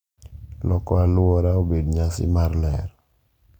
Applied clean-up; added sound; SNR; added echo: none; none; none; none.